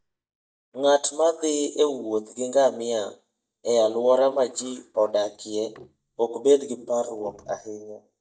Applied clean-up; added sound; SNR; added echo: neural mask model DeepFilterNet 3.